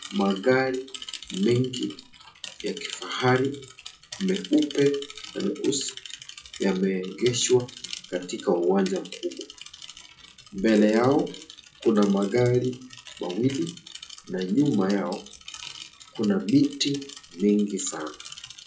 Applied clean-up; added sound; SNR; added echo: classical method WPE with log-MMSE.